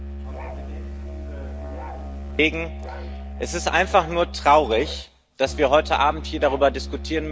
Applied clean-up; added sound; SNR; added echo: none; Musical instrument; 9 dB; none.